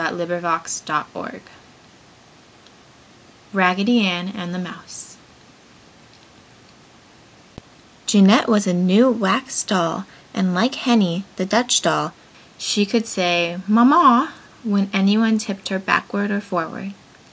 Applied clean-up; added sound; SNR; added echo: none; none; none; none.